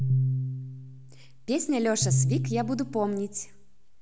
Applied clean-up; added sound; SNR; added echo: none; Piano; 0 dB; none.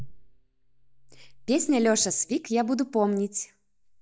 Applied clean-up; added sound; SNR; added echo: neural mask model DeepFilterNet 3.